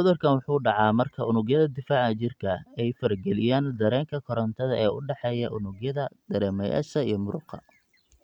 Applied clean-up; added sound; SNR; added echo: none; none; none; none.